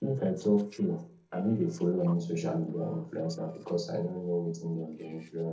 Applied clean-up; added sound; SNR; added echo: neural separator model SepFormer DNS4.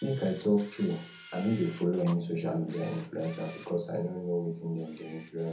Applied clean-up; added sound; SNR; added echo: none; Camera; 15 dB; reverberation time 0.6 s.